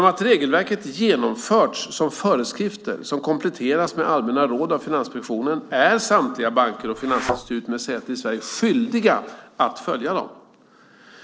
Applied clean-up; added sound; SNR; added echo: neural separator model SepFormer DNS4.